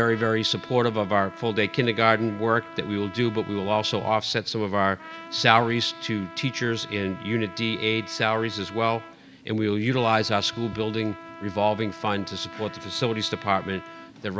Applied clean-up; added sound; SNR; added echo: none; Trumpet; 17 dB; none.